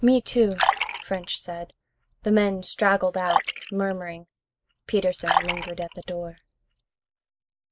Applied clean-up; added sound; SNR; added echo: neural mask model Resemble Enhance denoiser.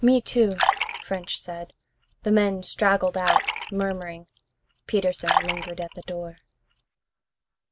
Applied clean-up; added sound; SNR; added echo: none; Fill (with liquid); 3 dB; none.